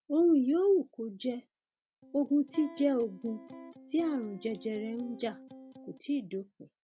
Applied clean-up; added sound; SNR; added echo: none; Electric guitar; 18 dB; none.